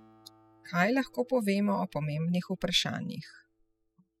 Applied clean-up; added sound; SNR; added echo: classical method spectral subtraction.